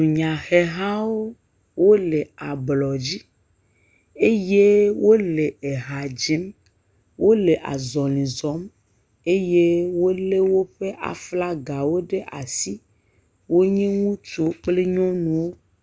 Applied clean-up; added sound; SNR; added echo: none; none; none; none.